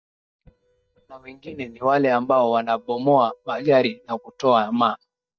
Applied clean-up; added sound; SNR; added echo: neural mask model DeepFilterNet 3.